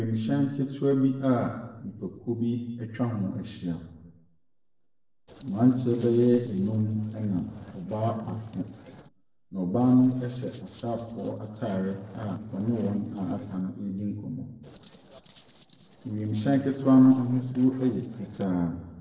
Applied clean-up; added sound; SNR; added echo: neural separator model SepFormer DNS4.